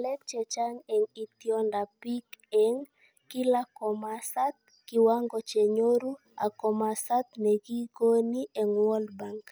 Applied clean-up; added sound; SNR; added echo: none; none; none; none.